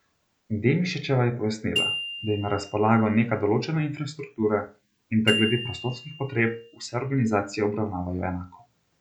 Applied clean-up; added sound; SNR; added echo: none; Glockenspiel; 10 dB; none.